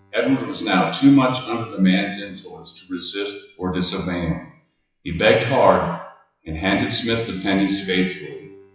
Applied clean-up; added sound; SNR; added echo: classical method WPE with log-MMSE.